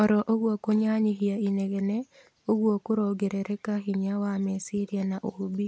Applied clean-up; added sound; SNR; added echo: none; none; none; none.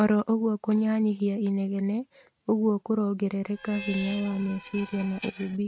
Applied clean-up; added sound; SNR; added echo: neural mask model RNNoise.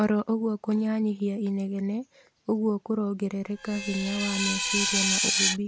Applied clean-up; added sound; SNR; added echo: none; Screech; 0 dB; none.